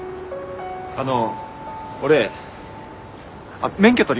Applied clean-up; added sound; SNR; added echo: none; Piano; 13 dB; none.